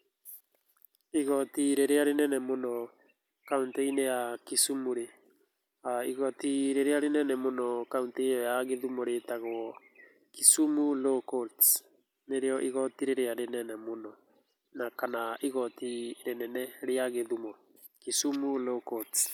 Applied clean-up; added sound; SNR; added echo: none; none; none; none.